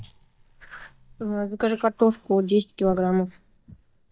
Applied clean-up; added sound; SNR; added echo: neural mask model DeepFilterNet 3.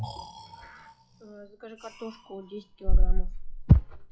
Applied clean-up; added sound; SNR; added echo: classical method log-MMSE.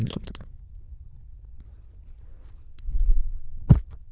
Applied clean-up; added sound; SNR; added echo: neural diffusion model UNIVERSE++.